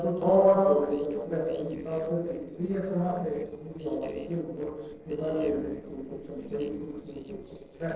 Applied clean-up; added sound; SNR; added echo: neural separator model SepFormer DNS4.